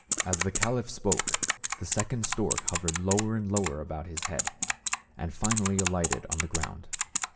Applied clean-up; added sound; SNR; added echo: none; Typing; 1 dB; reverberation time 1.0 s.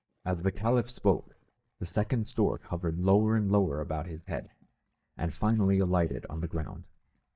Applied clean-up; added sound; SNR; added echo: neural mask model DeepFilterNet 3.